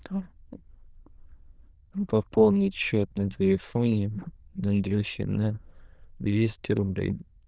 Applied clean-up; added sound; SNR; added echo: neural diffusion model UNIVERSE++.